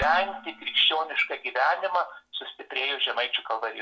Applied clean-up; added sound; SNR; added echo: none; Dishes, pots, and pans; 20 dB; reverberation time 0.2 s.